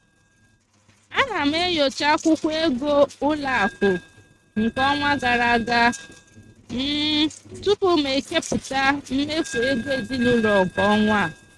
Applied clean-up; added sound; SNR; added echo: neural mask model RNNoise.